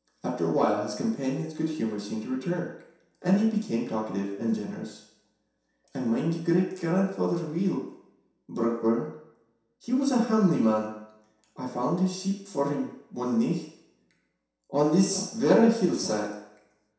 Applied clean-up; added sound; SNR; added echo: none; none; none; reverberation time 0.7 s.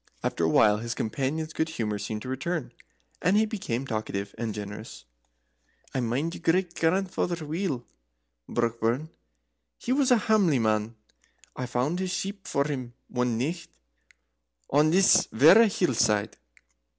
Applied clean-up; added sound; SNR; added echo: none; none; none; none.